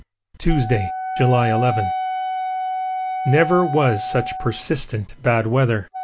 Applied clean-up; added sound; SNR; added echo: none; Wind instrument, woodwind instrument; 6 dB; none.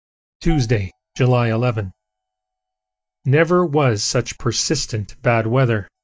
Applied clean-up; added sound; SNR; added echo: neural mask model DeepFilterNet 3.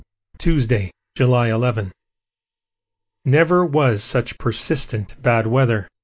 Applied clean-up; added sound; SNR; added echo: neural mask model Resemble Enhance denoiser.